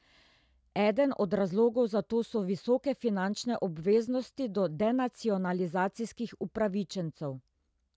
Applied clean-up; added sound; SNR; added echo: none; none; none; none.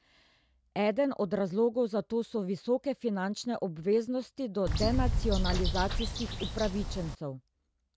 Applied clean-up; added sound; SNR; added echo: none; Bird; -1 dB; none.